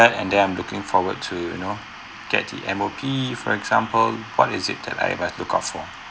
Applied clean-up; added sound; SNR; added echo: none; none; none; none.